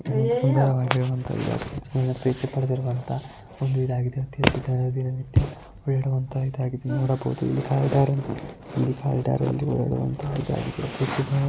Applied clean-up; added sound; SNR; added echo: none; none; none; none.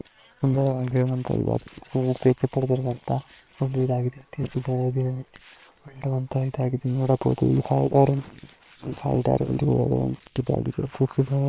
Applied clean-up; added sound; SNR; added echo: neural separator model SepFormer WHAM!.